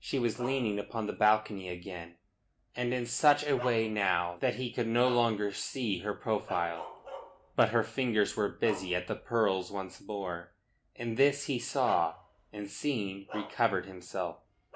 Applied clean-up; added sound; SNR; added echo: none; Bark; 17 dB; none.